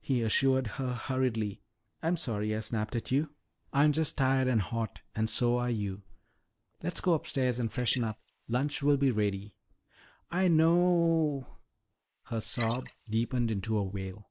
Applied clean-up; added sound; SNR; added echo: neural mask model Resemble Enhance denoiser.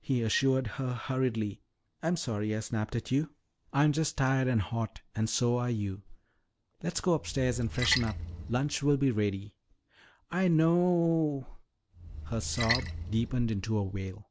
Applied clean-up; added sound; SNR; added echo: none; Splash, splatter; 7 dB; none.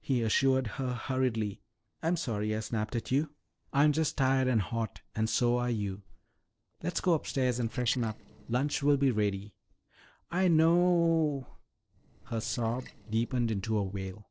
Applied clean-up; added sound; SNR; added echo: neural separator model SepFormer DNS4.